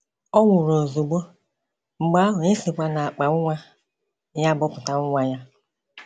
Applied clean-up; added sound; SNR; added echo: none; none; none; none.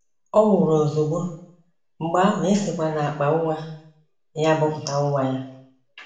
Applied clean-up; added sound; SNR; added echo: none; none; none; reverberation time 0.6 s.